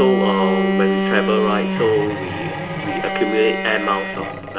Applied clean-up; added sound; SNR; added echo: none; Bowed string instrument; 1 dB; reverberation time 1.5 s.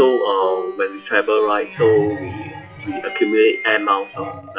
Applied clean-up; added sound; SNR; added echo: classical method WPE with log-MMSE.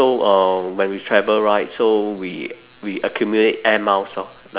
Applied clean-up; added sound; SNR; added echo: none; none; none; none.